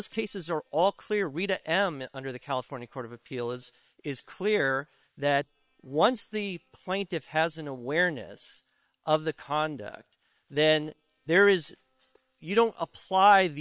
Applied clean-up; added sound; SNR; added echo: neural separator model SepFormer WHAM!.